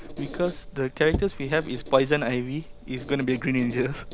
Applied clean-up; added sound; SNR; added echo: none; Squeak; 11 dB; none.